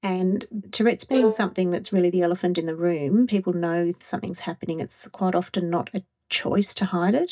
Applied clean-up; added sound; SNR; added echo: neural mask model DeepFilterNet 3.